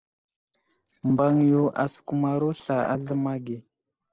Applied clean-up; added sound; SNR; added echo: neural separator model SepFormer DNS4.